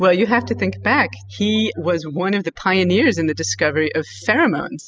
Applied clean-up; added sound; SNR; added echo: classical method spectral subtraction.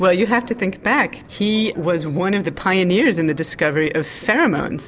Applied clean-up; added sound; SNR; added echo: none; none; none; none.